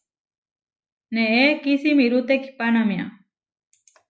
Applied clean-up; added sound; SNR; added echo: none; none; none; none.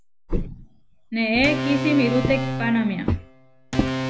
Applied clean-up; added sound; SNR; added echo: none; Walk, footsteps + Organ; 2 dB; none.